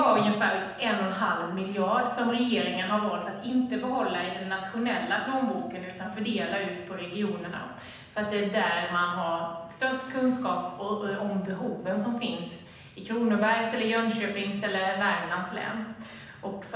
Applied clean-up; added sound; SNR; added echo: none; none; none; reverberation time 0.9 s.